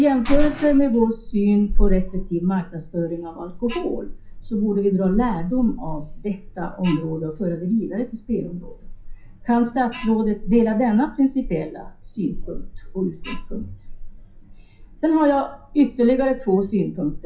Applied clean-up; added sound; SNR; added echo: classical method WPE with log-MMSE.